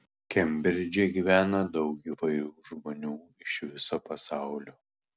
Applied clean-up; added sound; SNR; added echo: none; none; none; none.